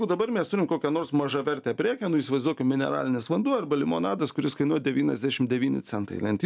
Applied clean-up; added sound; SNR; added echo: none; none; none; none.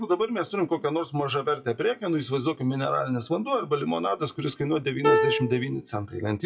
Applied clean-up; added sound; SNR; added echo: classical method WPE with log-MMSE.